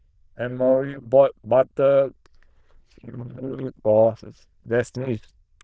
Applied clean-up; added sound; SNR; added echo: neural diffusion model UNIVERSE++.